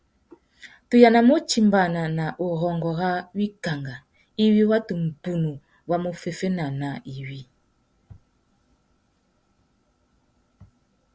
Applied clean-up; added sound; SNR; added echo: none; none; none; none.